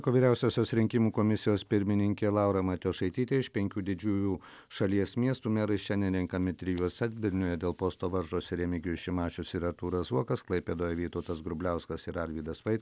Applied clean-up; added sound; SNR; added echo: none; none; none; none.